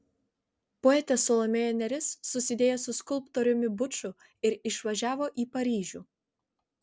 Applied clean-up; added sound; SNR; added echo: none; none; none; none.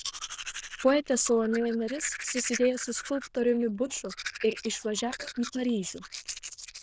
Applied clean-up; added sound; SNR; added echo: neural diffusion model UNIVERSE++.